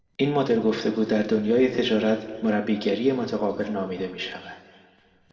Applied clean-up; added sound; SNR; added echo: neural separator model SepFormer DNS4.